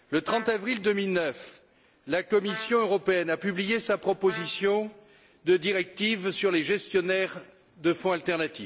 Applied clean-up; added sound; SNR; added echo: none; Trumpet; 15 dB; none.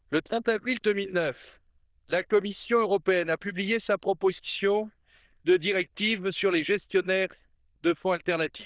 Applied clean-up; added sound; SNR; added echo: neural diffusion model UNIVERSE++.